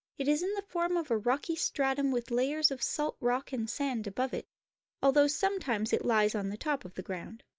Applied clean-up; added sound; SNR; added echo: none; none; none; none.